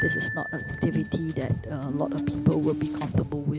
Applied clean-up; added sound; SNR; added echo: none; Marimba, xylophone + Car; 3 dB; none.